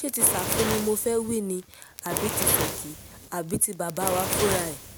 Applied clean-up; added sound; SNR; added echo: none; Fire; 3 dB; none.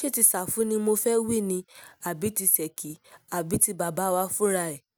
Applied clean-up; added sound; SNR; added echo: none; none; none; none.